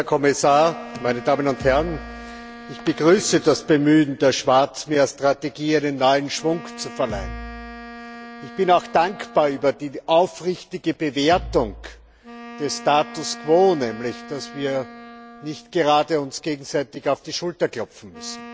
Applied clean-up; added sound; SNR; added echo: none; Wind instrument, woodwind instrument + Bass drum; 17 dB; none.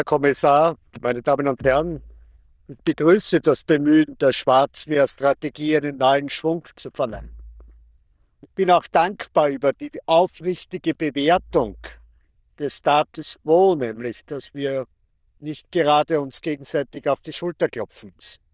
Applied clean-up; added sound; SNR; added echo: neural diffusion model UNIVERSE++.